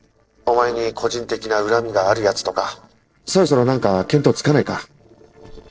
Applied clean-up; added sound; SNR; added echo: neural separator model SepFormer DNS4.